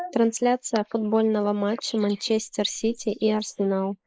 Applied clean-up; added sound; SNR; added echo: neural mask model Resemble Enhance denoiser.